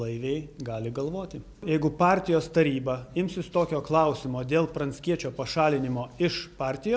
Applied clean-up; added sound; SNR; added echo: none; none; none; none.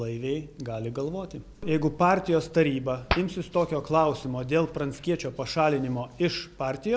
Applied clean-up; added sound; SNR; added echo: none; Hands; 12 dB; none.